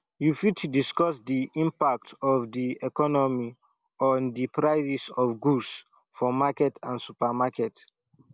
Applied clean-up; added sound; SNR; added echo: none; none; none; none.